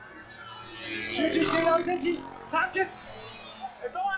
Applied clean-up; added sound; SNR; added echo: classical method log-MMSE.